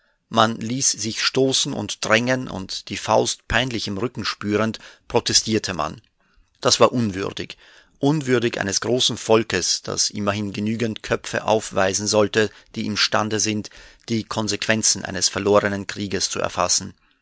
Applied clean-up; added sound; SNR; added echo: none; none; none; none.